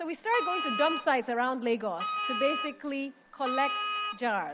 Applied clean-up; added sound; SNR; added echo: none; Wind instrument, woodwind instrument; 4 dB; none.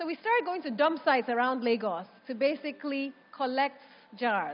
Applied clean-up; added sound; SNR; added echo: none; none; none; none.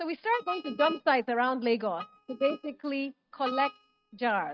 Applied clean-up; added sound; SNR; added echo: neural mask model RNNoise.